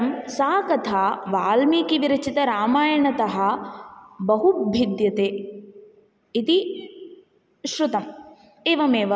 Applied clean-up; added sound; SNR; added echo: none; none; none; none.